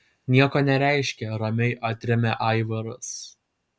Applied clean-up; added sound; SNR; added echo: none; none; none; none.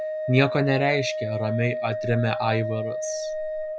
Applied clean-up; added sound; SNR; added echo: none; Organ; 4 dB; none.